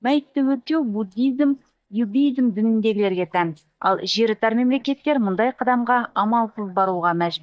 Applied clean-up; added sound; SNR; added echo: neural mask model DeepFilterNet 3.